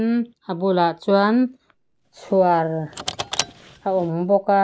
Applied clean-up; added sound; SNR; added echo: none; Car; 13 dB; none.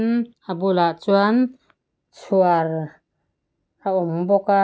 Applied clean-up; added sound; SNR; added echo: none; none; none; none.